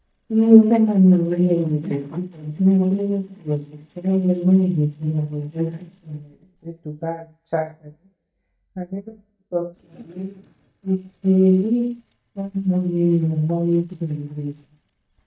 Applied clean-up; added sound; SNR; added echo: neural mask model DeepFilterNet 3.